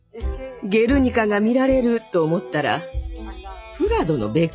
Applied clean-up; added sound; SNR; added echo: classical method log-MMSE.